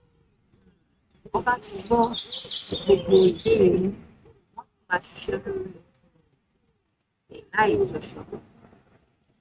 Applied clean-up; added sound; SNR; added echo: neural mask model RNNoise.